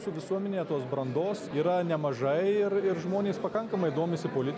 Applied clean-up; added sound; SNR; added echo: none; none; none; none.